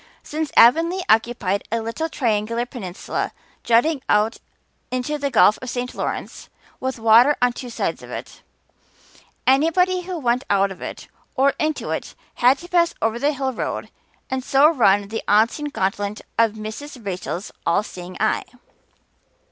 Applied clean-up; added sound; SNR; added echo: none; none; none; none.